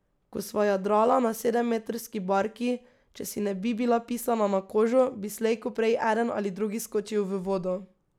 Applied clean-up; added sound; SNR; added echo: none; none; none; none.